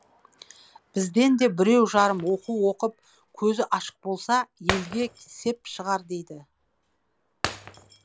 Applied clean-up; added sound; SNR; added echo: none; Shatter; 14 dB; none.